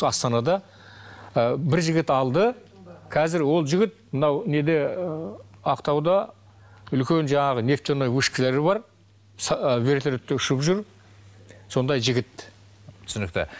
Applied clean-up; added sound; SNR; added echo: none; none; none; none.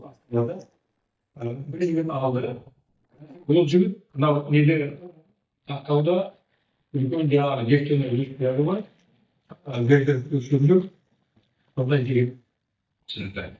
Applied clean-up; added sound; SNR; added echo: neural mask model DeepFilterNet 3.